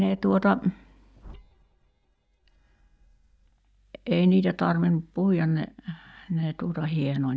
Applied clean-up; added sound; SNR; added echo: neural mask model DeepFilterNet 3.